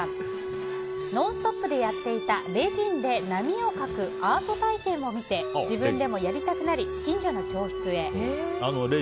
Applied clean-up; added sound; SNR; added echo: none; Wind instrument, woodwind instrument; 5 dB; none.